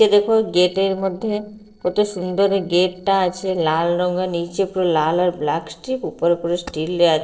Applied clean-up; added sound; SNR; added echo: neural separator model SepFormer DNS4.